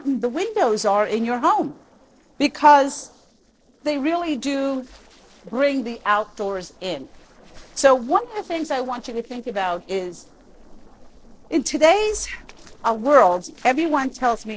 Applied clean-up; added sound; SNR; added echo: neural separator model SepFormer DNS4.